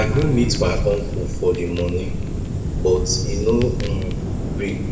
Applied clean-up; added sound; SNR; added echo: none; Fire; 1 dB; reverberation time 1.8 s.